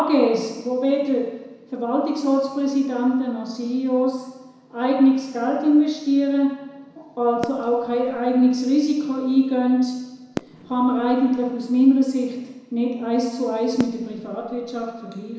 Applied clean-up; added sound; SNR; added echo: none; Fireworks; 16 dB; reverberation time 1.0 s.